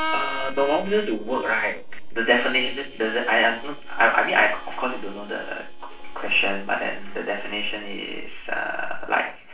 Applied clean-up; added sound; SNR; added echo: neural separator model SepFormer DNS4.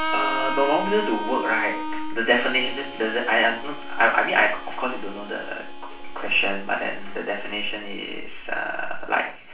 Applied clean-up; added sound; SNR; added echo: none; Harmonica; 9 dB; reverberation time 0.4 s.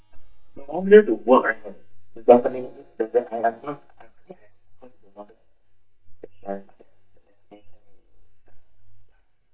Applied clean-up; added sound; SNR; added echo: neural mask model DeepFilterNet 3.